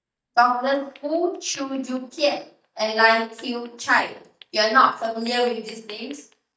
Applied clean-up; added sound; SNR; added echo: neural mask model DeepFilterNet 3.